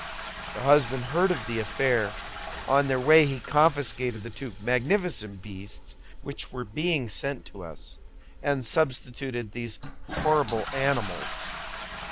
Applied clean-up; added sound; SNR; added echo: none; Toilet flush; 10 dB; none.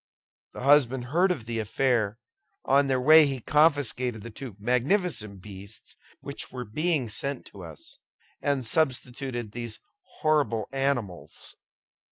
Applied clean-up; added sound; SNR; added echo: none; none; none; none.